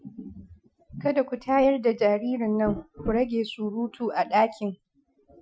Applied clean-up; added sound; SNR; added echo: classical method Wiener filter.